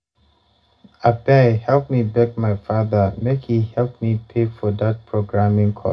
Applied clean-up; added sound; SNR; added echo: none; none; none; reverberation time 0.2 s.